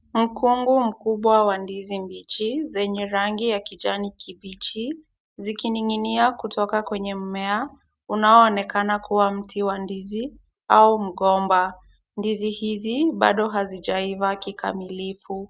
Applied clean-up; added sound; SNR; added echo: none; none; none; none.